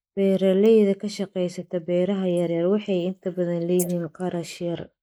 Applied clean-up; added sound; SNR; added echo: neural mask model Resemble Enhance denoiser.